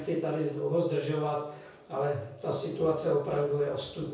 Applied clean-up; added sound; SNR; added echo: none; none; none; reverberation time 0.6 s.